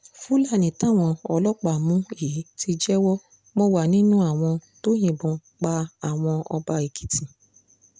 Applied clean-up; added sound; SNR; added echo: none; none; none; none.